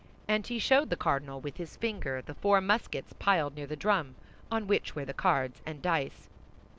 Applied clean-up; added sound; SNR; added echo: none; none; none; none.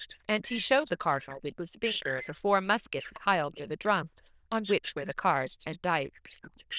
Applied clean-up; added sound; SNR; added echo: neural diffusion model UNIVERSE++.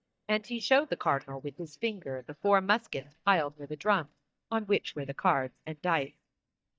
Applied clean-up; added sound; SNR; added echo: neural mask model DeepFilterNet 3.